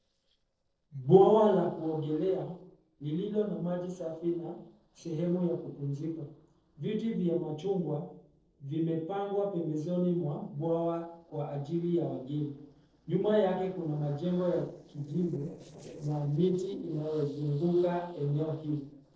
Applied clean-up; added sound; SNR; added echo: neural separator model SepFormer DNS4.